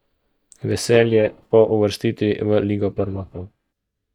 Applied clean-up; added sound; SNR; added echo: neural mask model DeepFilterNet 3.